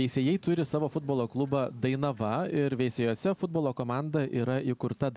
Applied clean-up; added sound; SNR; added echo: none; none; none; none.